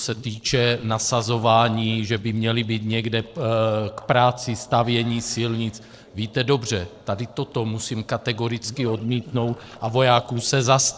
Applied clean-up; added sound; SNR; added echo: neural separator model SepFormer DNS4.